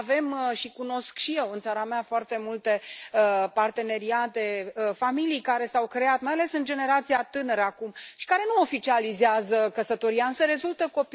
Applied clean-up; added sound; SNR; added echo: none; none; none; none.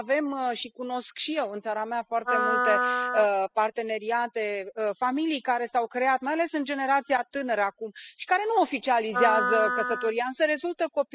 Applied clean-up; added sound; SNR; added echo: classical method spectral subtraction.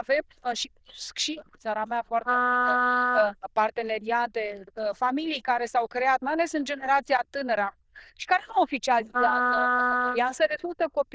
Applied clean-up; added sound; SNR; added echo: neural diffusion model UNIVERSE++.